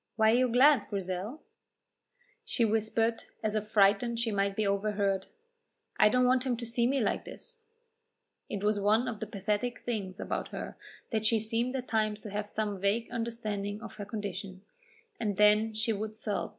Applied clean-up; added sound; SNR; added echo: none; none; none; none.